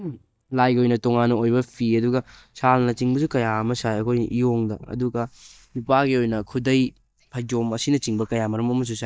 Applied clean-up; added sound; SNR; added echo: neural mask model DeepFilterNet 3.